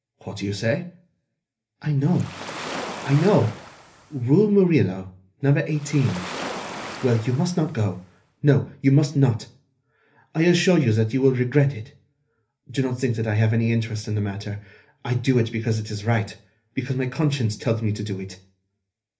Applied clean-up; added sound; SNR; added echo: none; Waves, surf; 13 dB; reverberation time 0.3 s.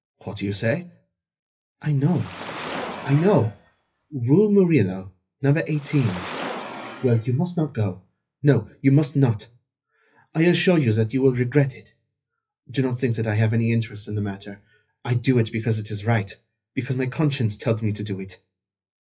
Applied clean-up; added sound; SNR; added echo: classical method WPE with log-MMSE.